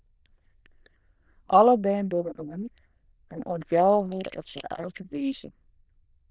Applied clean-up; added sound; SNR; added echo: neural diffusion model UNIVERSE++.